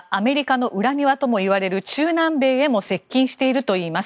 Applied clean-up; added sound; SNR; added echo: none; none; none; none.